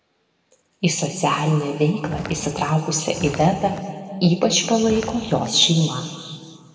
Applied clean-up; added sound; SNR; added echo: none; Walk, footsteps; 12 dB; reverberation time 2.0 s.